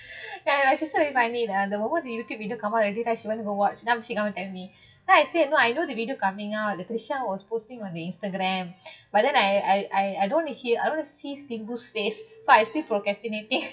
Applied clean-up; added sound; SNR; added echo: classical method WPE with log-MMSE.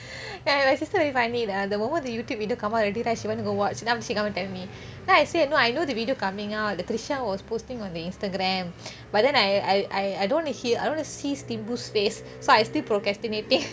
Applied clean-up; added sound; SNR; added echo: none; none; none; none.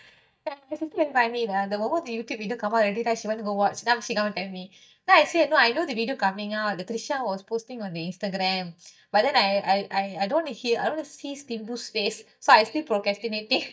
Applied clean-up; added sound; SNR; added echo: neural mask model DeepFilterNet 3.